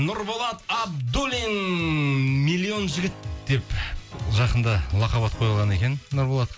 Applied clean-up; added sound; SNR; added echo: none; Piano; 18 dB; none.